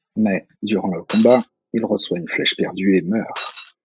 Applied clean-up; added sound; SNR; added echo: classical method spectral subtraction.